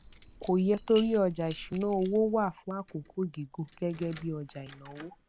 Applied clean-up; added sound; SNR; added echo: none; Keys jangling; 7 dB; none.